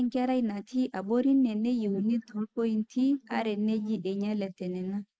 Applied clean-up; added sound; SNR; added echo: neural mask model Resemble Enhance denoiser.